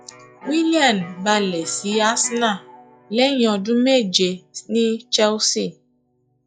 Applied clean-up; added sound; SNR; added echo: classical method log-MMSE.